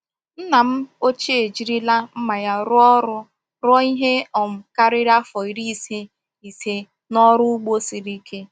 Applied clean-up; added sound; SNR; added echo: none; none; none; none.